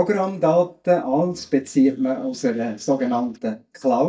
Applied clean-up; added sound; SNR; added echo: neural mask model DeepFilterNet 3.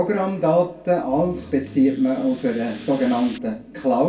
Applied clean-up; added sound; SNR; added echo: none; Accelerating, revving, vroom / Car; 19 dB; reverberation time 0.3 s.